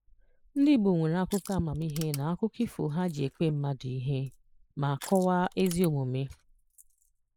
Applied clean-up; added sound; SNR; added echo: neural mask model Resemble Enhance denoiser.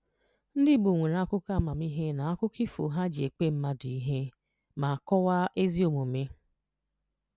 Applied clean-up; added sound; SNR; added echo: none; none; none; none.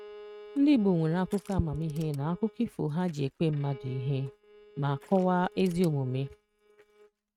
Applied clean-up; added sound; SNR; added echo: neural mask model RNNoise.